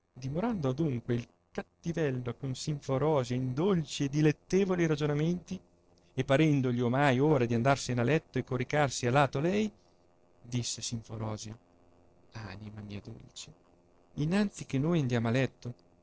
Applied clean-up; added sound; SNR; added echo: neural separator model SepFormer DNS4.